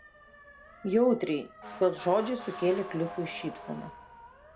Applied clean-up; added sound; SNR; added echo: none; Motor vehicle (road) / Siren; 15 dB; none.